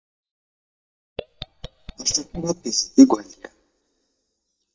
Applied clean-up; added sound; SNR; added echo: neural mask model DeepFilterNet 3.